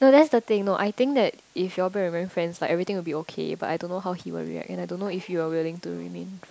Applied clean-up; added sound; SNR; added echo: none; none; none; none.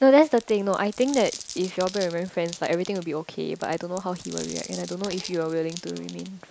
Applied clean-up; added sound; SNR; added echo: none; Glass; 16 dB; none.